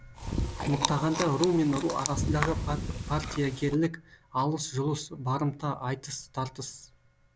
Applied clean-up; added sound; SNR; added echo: none; Chewing, mastication; 3 dB; none.